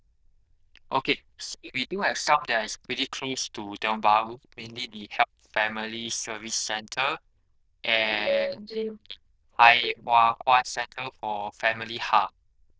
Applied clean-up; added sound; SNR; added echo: neural diffusion model UNIVERSE++.